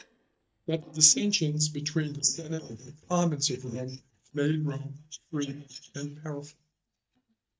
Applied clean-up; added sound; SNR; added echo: neural mask model DeepFilterNet 3.